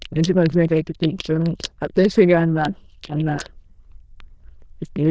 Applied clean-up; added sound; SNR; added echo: neural diffusion model UNIVERSE++.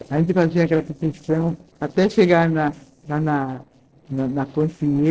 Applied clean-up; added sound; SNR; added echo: neural separator model SepFormer DNS4.